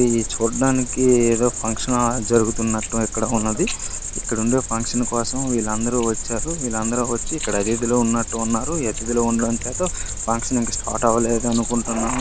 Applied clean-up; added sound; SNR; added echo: none; Cricket; 4 dB; none.